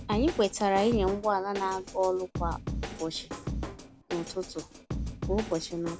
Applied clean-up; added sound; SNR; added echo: none; Drum kit; 7 dB; none.